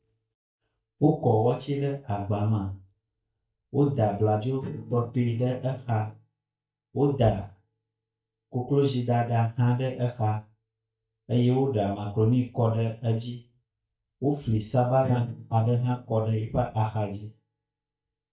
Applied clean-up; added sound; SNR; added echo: neural mask model DeepFilterNet 3.